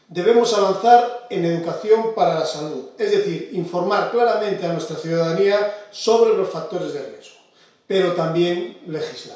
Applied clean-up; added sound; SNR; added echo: none; none; none; reverberation time 0.6 s.